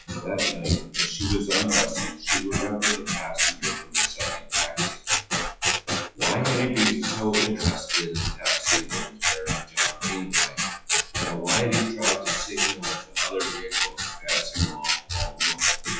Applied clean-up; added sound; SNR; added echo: classical method WPE with log-MMSE.